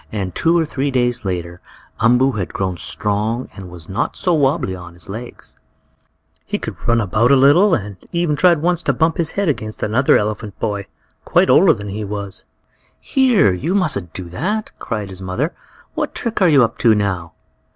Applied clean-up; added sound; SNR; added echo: none; none; none; none.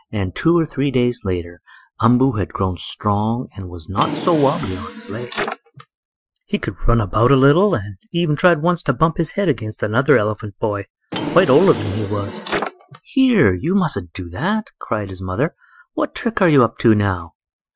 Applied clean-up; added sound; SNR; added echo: classical method Wiener filter.